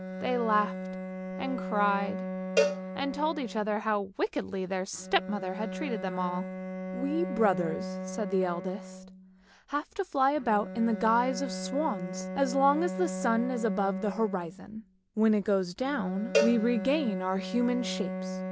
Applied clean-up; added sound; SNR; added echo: none; Cowbell + Bowed string instrument; 6 dB; none.